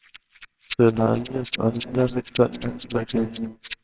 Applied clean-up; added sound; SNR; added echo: neural separator model SepFormer WHAMR!.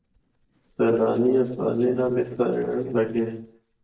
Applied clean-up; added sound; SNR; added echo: neural mask model DeepFilterNet 3.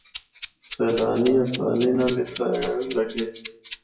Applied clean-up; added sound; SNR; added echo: classical method WPE with log-MMSE.